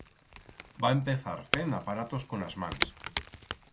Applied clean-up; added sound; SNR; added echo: none; Crack / Crackle; 3 dB; none.